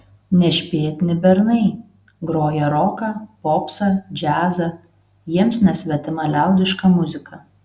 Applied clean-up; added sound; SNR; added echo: none; none; none; none.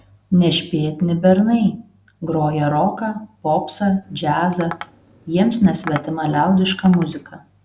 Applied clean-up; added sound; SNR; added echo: none; Tap; 17 dB; none.